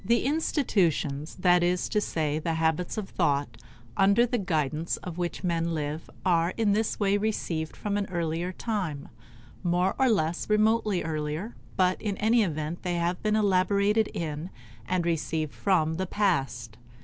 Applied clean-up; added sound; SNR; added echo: none; none; none; none.